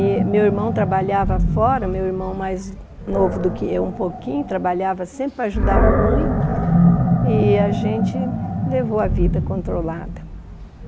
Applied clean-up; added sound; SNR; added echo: none; Animal; -2 dB; none.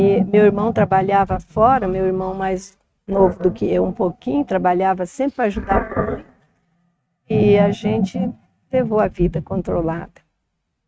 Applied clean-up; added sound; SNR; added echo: neural mask model RNNoise.